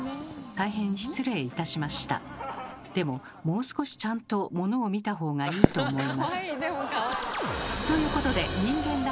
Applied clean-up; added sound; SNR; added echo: none; Fireworks; 8 dB; none.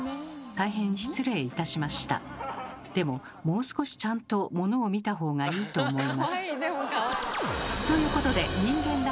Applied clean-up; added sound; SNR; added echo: none; none; none; none.